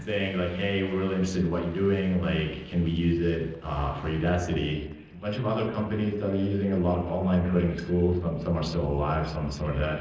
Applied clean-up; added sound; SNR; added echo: neural separator model SepFormer DNS4.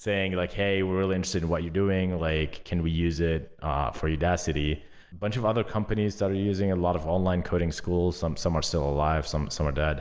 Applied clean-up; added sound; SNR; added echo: none; none; none; none.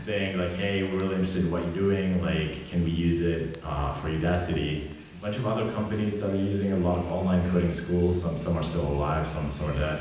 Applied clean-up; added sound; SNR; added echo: none; Rain / Train; 17 dB; reverberation time 0.9 s.